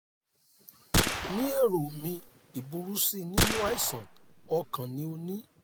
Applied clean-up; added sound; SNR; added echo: none; Gunshot, gunfire; -2 dB; none.